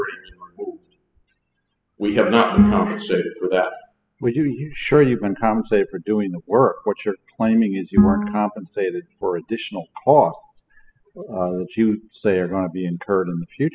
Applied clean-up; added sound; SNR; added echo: classical method spectral subtraction.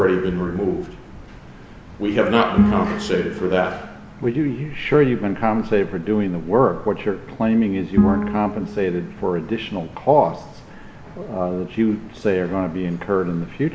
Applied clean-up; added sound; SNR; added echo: none; Bowed string instrument; 5 dB; none.